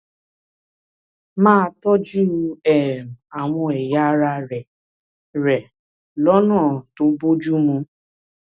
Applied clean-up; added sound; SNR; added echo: none; none; none; none.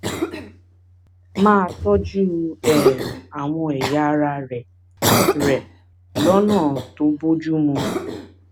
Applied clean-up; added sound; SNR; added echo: none; Cough; 4 dB; none.